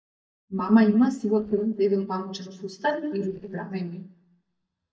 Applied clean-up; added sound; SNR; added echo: neural mask model DeepFilterNet 3.